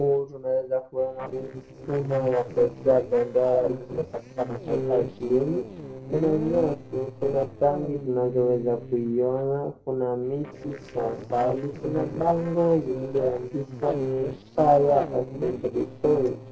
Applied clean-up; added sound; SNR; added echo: neural separator model SepFormer DNS4.